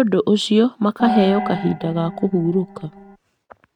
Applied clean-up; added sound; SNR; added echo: neural mask model RNNoise.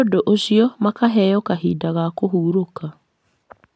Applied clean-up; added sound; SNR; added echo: none; none; none; none.